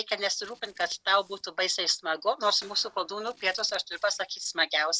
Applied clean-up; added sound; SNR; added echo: neural separator model SepFormer DNS4.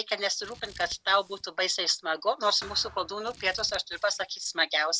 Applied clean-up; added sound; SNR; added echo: none; Thump, thud + Scissors; 19 dB; none.